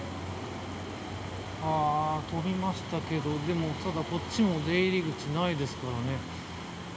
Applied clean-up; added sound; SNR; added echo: none; Stream; 17 dB; reverberation time 0.8 s.